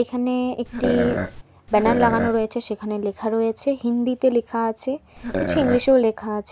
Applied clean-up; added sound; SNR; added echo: none; Burping, eructation; 4 dB; none.